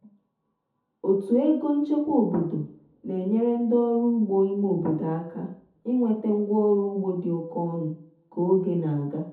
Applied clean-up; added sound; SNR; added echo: none; none; none; reverberation time 0.5 s.